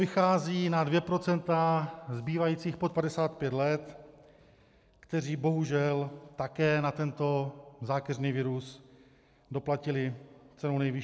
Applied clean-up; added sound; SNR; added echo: none; none; none; none.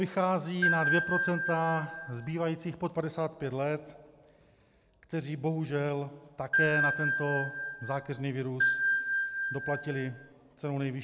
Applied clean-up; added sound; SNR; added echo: none; Ringtone / Bell; -3 dB; none.